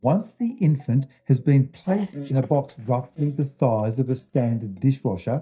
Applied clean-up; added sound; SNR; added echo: neural mask model DeepFilterNet 3.